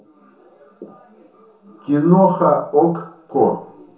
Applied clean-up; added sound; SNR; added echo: none; none; none; reverberation time 0.5 s.